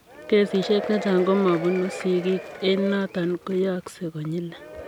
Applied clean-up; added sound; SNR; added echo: none; Applause / Crowd / Cheering; 12 dB; none.